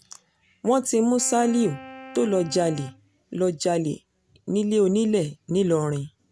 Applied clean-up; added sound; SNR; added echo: none; Wind instrument, woodwind instrument; 19 dB; none.